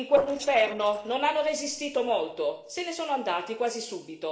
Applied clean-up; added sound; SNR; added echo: neural separator model SepFormer DNS4.